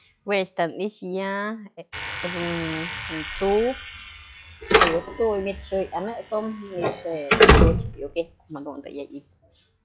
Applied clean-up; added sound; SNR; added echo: classical method log-MMSE.